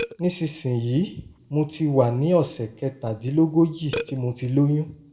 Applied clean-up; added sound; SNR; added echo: none; Burping, eructation; 16 dB; reverberation time 0.5 s.